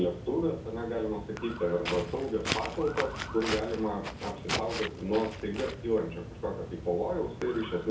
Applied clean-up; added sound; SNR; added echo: none; Walk, footsteps; 7 dB; reverberation time 0.6 s.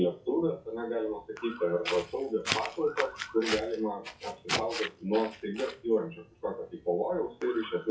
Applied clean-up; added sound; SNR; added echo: classical method WPE with log-MMSE.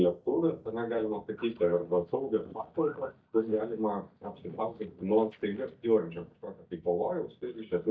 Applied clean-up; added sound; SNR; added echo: neural mask model DeepFilterNet 3.